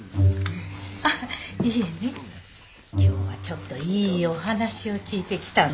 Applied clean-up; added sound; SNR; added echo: none; Bowed string instrument; 1 dB; none.